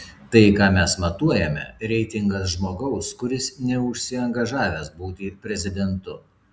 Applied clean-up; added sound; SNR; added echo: none; none; none; none.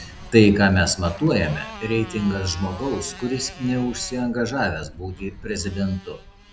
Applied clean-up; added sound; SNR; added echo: none; Motorcycle + Wind; 17 dB; none.